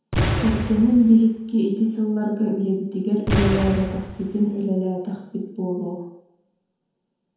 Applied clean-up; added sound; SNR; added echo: none; Boom; 4 dB; reverberation time 0.9 s.